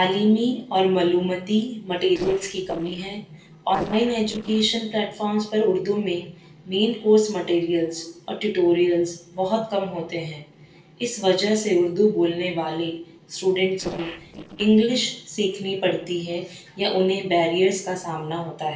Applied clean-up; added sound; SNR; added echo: neural separator model SepFormer DNS4.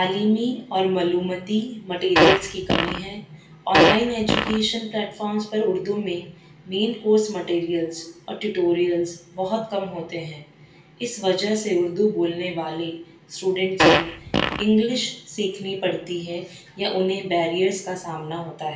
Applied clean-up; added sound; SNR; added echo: none; Fart; -4 dB; reverberation time 0.3 s.